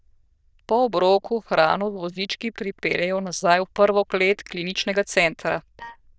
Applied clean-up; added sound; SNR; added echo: neural diffusion model UNIVERSE++.